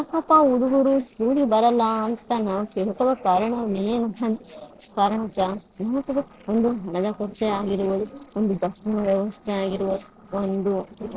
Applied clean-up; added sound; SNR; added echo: neural separator model SepFormer DNS4.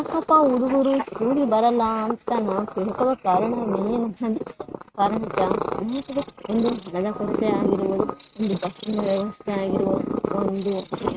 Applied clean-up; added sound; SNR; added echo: neural mask model RNNoise.